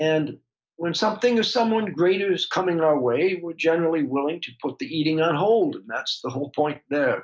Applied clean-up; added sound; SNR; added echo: none; none; none; none.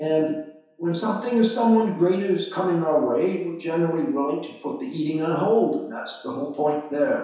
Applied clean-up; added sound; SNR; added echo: none; none; none; reverberation time 0.7 s.